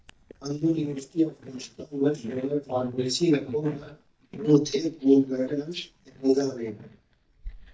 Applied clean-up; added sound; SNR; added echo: neural mask model DeepFilterNet 3.